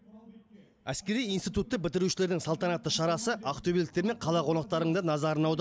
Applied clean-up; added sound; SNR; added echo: none; none; none; none.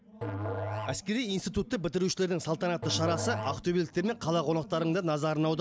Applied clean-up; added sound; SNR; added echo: none; Musical instrument; 9 dB; none.